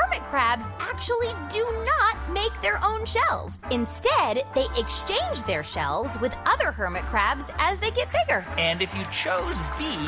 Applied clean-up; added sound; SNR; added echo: none; none; none; none.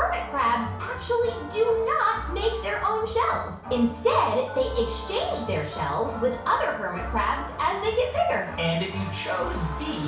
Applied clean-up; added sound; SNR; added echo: none; Telephone; 18 dB; reverberation time 0.6 s.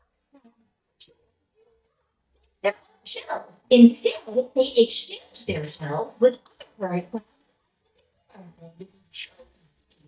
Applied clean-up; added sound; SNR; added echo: neural mask model DeepFilterNet 3.